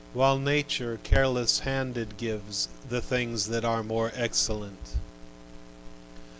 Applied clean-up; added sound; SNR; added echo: none; none; none; none.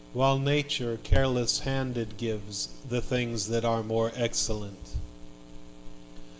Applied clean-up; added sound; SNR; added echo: none; none; none; reverberation time 0.9 s.